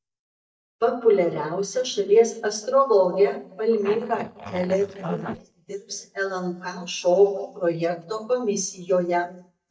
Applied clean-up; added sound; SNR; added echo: neural mask model DeepFilterNet 3.